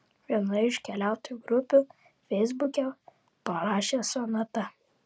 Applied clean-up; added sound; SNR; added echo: none; none; none; none.